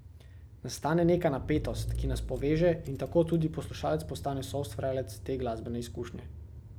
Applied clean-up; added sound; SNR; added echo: none; Engine / Car; 8 dB; none.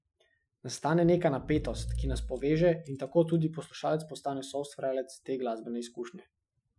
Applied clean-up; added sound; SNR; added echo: classical method Wiener filter.